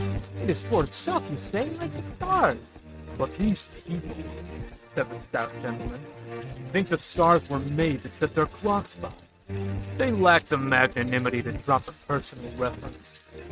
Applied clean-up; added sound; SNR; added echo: neural mask model RNNoise.